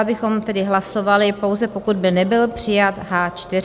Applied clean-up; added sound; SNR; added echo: none; none; none; none.